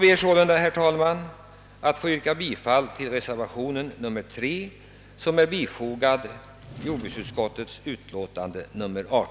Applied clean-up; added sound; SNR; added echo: none; Drawer open or close; 17 dB; none.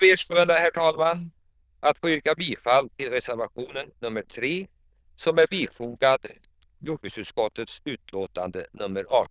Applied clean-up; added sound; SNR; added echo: neural diffusion model UNIVERSE++.